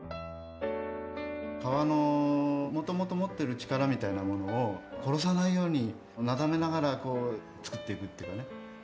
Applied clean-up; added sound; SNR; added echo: none; none; none; none.